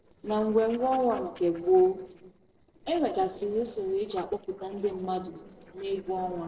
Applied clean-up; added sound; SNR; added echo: neural separator model SepFormer DNS4.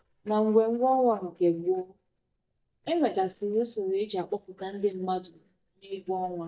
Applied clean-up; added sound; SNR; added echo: neural mask model DeepFilterNet 3.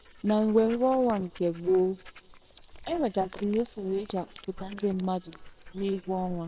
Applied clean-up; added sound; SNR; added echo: neural separator model SepFormer WHAMR!.